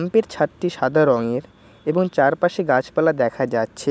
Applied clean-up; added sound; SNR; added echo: none; none; none; none.